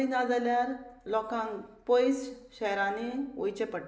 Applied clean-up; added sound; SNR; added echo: none; none; none; none.